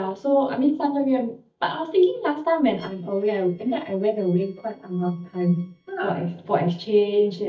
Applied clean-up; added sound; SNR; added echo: neural mask model DeepFilterNet 3.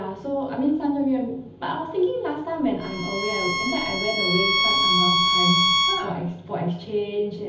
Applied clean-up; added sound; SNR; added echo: none; Bowed string instrument; -4 dB; reverberation time 0.8 s.